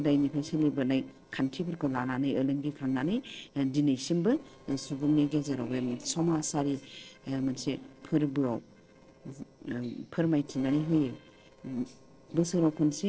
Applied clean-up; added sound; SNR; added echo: neural separator model SepFormer DNS4.